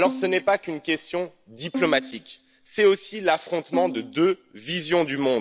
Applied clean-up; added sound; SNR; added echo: none; Bowed string instrument; 12 dB; none.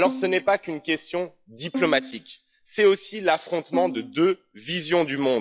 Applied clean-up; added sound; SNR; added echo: classical method log-MMSE.